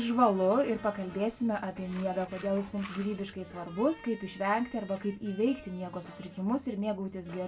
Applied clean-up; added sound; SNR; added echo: none; Tools; 19 dB; reverberation time 0.2 s.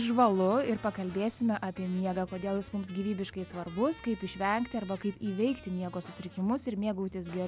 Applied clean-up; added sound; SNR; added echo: none; none; none; none.